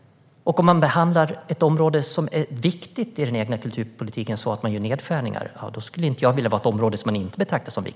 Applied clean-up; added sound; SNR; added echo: none; none; none; none.